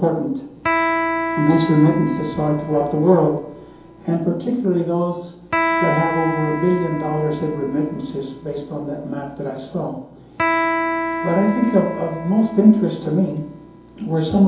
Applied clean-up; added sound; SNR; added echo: none; Electric guitar; 6 dB; reverberation time 2.8 s.